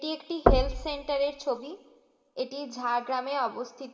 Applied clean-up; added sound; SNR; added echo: none; Knock / Wood; -2 dB; reverberation time 1.4 s.